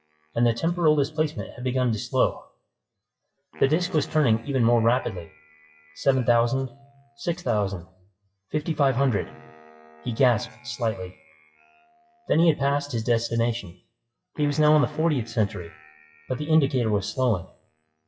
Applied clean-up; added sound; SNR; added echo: classical method WPE with log-MMSE.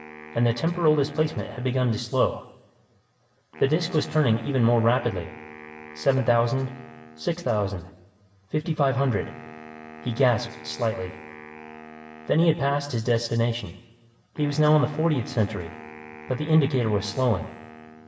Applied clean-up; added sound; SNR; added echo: none; Wind instrument, woodwind instrument; 18 dB; reverberation time 0.8 s.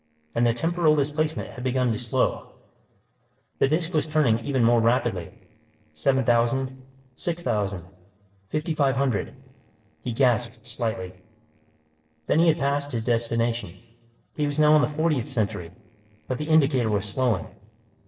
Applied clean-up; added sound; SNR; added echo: neural separator model SepFormer DNS4.